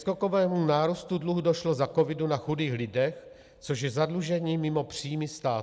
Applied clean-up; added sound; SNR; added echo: none; none; none; none.